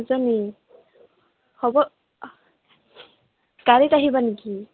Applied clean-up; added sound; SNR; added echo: none; none; none; none.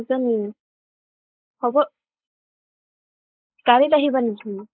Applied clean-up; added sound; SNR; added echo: neural mask model Resemble Enhance denoiser.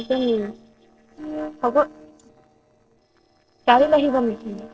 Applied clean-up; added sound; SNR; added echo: neural separator model SepFormer DNS4.